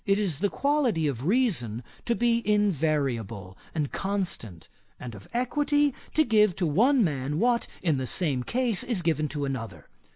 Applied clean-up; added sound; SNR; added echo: none; none; none; none.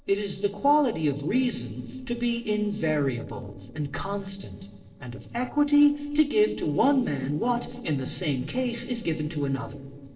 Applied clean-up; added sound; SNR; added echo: neural separator model SepFormer DNS4.